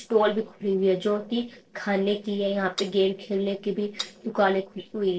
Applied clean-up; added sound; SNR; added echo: neural separator model SepFormer DNS4.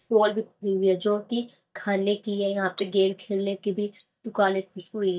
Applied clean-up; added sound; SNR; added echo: neural mask model DeepFilterNet 3.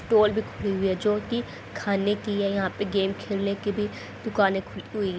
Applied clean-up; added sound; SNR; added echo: none; none; none; none.